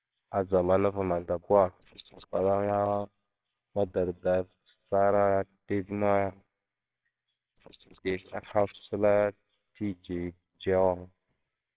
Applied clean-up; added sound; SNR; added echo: neural separator model SepFormer WHAMR!.